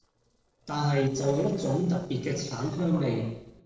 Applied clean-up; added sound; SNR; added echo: neural separator model SepFormer DNS4.